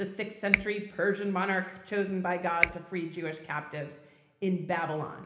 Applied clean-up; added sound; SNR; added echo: none; Finger snapping; 3 dB; reverberation time 1.0 s.